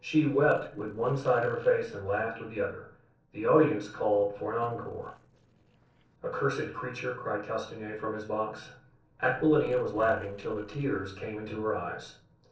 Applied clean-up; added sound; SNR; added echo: neural separator model SepFormer DNS4.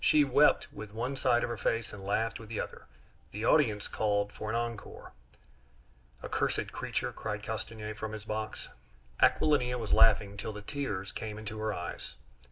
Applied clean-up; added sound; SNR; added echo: none; none; none; none.